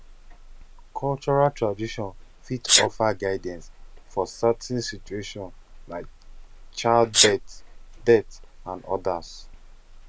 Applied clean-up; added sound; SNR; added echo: none; Sneeze; 4 dB; none.